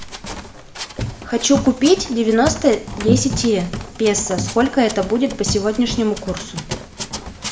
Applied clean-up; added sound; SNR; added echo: none; Run; 8 dB; reverberation time 1.4 s.